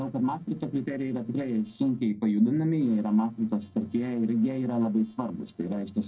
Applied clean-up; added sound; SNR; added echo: neural separator model SepFormer DNS4.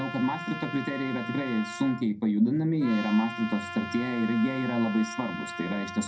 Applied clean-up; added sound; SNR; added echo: none; Trumpet; 11 dB; reverberation time 0.2 s.